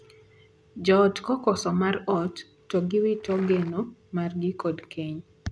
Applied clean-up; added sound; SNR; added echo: none; Liquid; 16 dB; none.